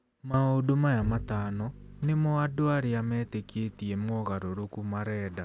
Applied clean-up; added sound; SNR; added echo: none; Bowed string instrument; 14 dB; none.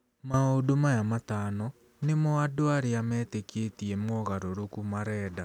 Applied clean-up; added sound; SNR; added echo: none; none; none; none.